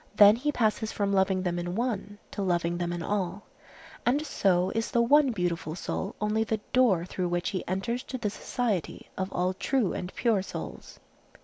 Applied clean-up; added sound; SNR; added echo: none; none; none; none.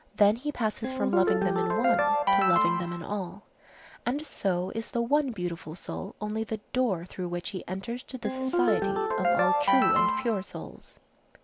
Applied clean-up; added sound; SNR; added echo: none; Ringtone; -4 dB; none.